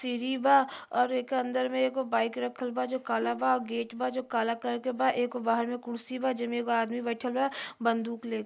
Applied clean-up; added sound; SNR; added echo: none; Bowed string instrument; 17 dB; none.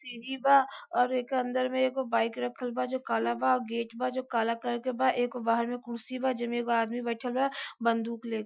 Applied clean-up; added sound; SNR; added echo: classical method Wiener filter.